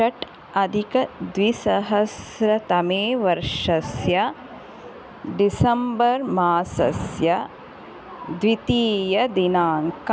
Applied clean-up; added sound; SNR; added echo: none; none; none; none.